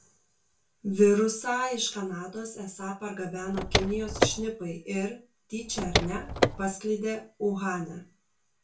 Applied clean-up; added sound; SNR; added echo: none; Car; -2 dB; reverberation time 0.3 s.